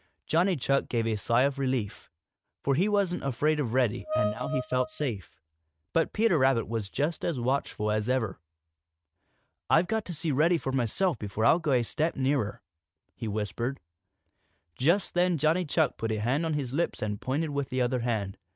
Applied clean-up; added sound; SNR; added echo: neural mask model RNNoise.